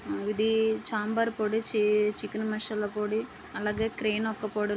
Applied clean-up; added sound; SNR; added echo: none; none; none; none.